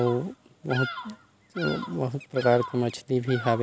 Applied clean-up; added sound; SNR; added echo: none; Bird vocalization, bird call, bird song; 11 dB; none.